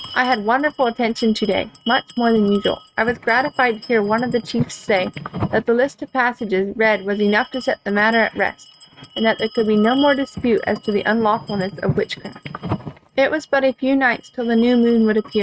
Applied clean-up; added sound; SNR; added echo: neural mask model RNNoise.